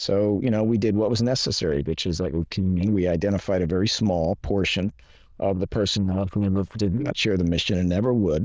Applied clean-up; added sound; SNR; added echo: neural diffusion model UNIVERSE++.